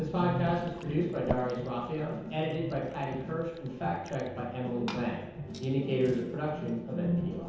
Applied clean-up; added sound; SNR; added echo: none; Fill (with liquid) / Glass; 15 dB; reverberation time 0.9 s.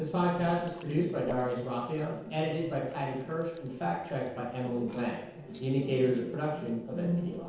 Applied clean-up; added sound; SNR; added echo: neural separator model SepFormer DNS4.